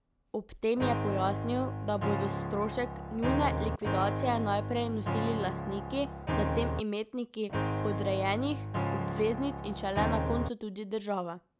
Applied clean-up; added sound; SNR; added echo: none; Piano; 0 dB; none.